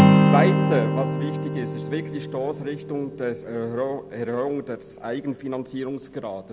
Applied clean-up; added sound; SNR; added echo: none; Acoustic guitar; -4 dB; none.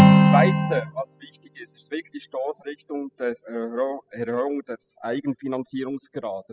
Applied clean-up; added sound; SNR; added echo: classical method spectral subtraction.